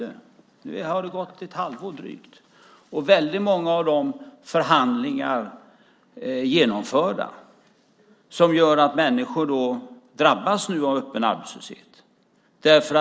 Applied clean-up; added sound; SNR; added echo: none; none; none; none.